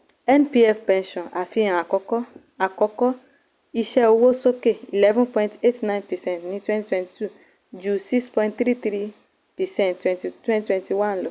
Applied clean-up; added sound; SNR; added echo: none; none; none; none.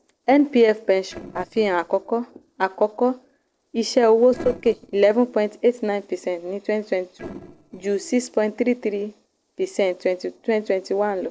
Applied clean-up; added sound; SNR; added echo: neural separator model SepFormer DNS4.